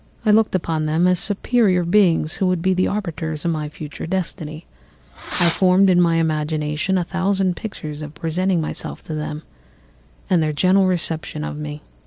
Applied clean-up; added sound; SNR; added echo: none; Fireworks; 6 dB; none.